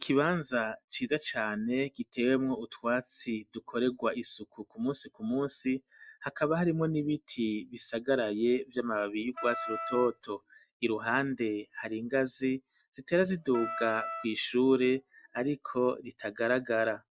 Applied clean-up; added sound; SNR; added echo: none; Wind instrument, woodwind instrument; 8 dB; none.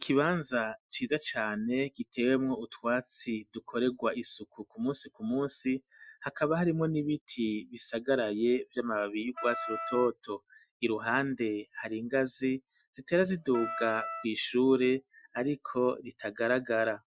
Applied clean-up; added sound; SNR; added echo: classical method Wiener filter.